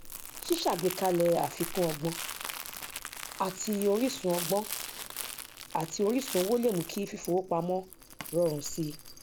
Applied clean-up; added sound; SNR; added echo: none; Crumpling, crinkling; 10 dB; none.